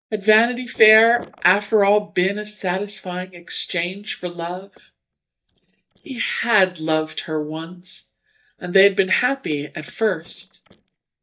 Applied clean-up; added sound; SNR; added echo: neural mask model DeepFilterNet 3.